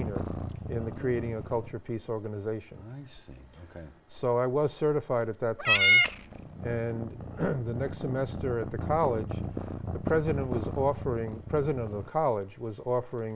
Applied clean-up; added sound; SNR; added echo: none; Meow / Purr; 2 dB; none.